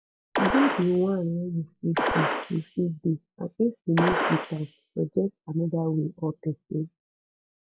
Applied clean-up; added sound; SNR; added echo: classical method log-MMSE.